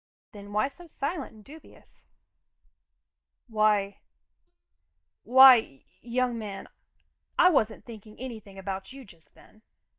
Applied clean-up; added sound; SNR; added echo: neural mask model DeepFilterNet 3.